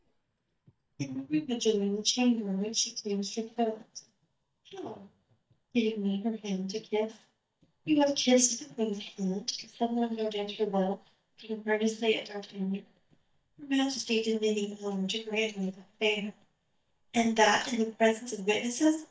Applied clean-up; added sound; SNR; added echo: neural mask model DeepFilterNet 3.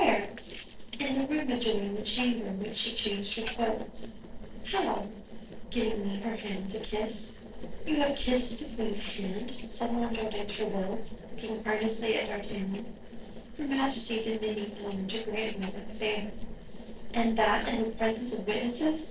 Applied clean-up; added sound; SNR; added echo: neural separator model SepFormer DNS4.